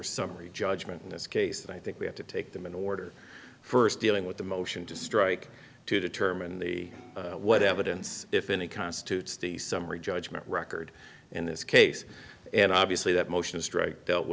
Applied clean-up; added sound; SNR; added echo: none; none; none; none.